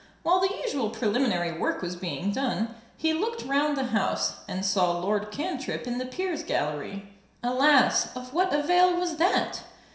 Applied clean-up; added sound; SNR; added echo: none; none; none; reverberation time 0.7 s.